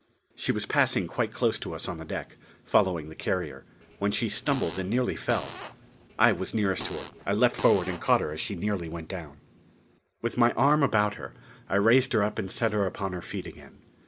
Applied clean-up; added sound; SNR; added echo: none; Fart; 13 dB; none.